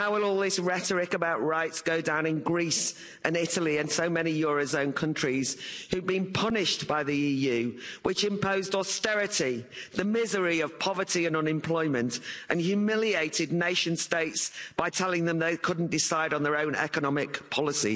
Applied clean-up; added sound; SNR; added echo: neural mask model Resemble Enhance denoiser.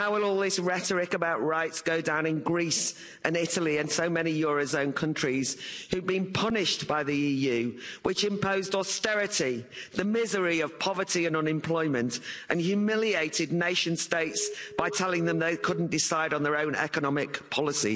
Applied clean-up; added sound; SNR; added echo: none; Alarm; 11 dB; none.